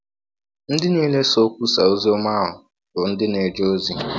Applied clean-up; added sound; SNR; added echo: none; none; none; none.